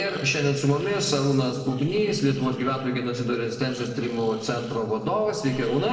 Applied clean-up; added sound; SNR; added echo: neural separator model SepFormer DNS4.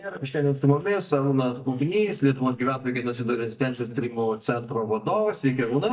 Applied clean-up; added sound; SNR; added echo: neural mask model DeepFilterNet 3.